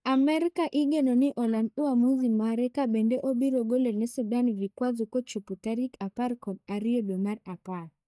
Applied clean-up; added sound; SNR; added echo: neural mask model DeepFilterNet 3.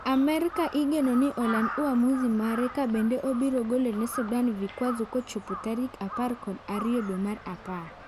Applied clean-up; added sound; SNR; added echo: none; Crow; 12 dB; none.